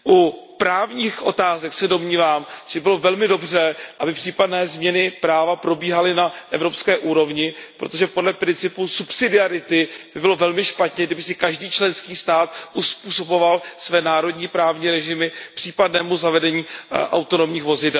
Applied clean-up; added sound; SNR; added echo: none; none; none; none.